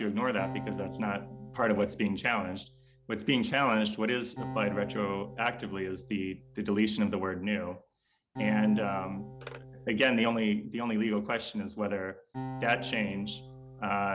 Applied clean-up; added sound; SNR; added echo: none; Acoustic guitar; 13 dB; none.